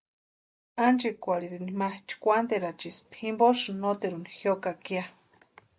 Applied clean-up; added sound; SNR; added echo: none; none; none; none.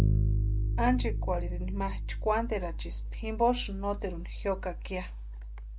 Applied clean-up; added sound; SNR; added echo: none; Bass guitar; -2 dB; none.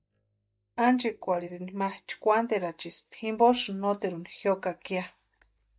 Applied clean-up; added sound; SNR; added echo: neural mask model DeepFilterNet 3.